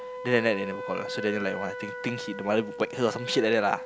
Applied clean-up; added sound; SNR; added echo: none; Wind instrument, woodwind instrument; 8 dB; none.